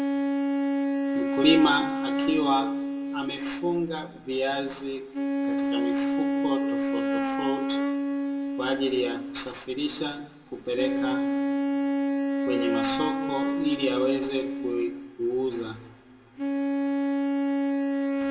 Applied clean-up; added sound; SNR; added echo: none; Wind instrument, woodwind instrument; -2 dB; reverberation time 1.6 s.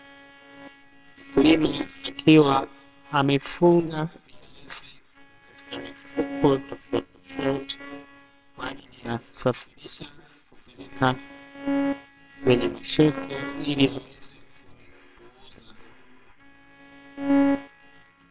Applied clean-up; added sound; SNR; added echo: neural separator model SepFormer WHAMR!.